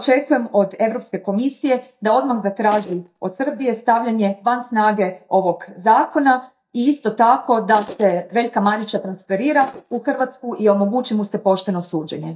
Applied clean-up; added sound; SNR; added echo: neural mask model DeepFilterNet 3.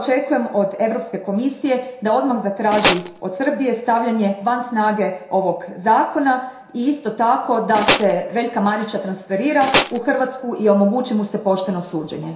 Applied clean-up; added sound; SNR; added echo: none; Tools; -1 dB; reverberation time 0.7 s.